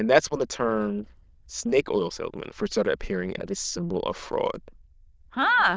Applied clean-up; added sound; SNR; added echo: neural diffusion model UNIVERSE++.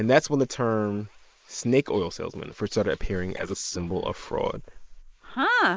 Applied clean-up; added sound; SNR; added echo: neural mask model Resemble Enhance denoiser.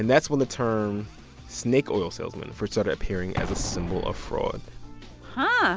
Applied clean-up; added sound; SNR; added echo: none; Explosion; 7 dB; none.